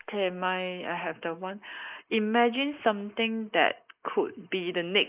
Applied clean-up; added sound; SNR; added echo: neural mask model Resemble Enhance denoiser.